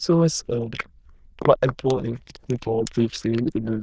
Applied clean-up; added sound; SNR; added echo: neural diffusion model UNIVERSE++.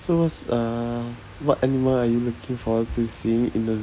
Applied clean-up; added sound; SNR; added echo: none; none; none; none.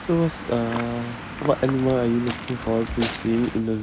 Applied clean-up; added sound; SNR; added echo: none; Waves, surf / Wind; 10 dB; none.